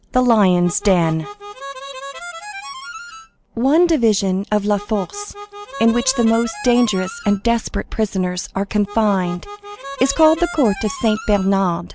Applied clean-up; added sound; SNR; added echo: none; Harmonica; 13 dB; none.